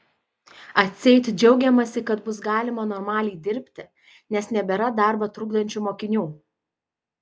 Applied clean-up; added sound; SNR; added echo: none; none; none; none.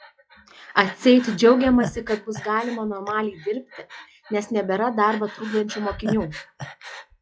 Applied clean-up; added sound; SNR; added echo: classical method log-MMSE.